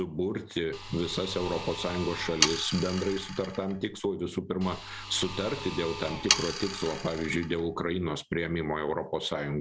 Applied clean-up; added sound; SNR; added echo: none; Sawing; 4 dB; none.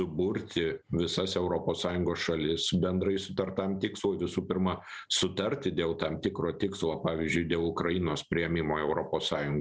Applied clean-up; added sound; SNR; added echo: none; none; none; none.